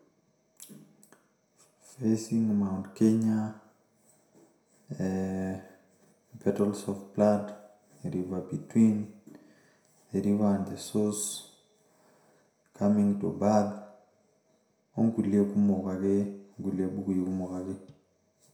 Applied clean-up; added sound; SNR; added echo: none; none; none; reverberation time 0.6 s.